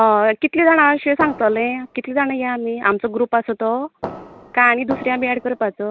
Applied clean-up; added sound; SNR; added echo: none; Fireworks; 15 dB; none.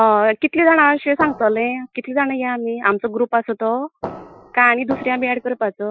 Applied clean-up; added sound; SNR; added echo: classical method Wiener filter.